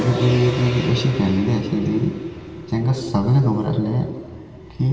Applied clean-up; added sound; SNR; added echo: none; Gong; 13 dB; reverberation time 2.5 s.